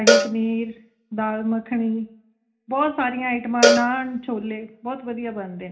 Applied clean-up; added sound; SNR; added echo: none; Cowbell; -1 dB; reverberation time 0.4 s.